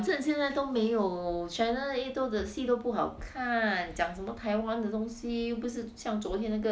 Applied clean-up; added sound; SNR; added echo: none; none; none; none.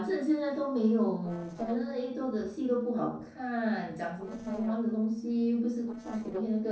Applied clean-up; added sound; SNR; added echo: neural separator model SepFormer DNS4.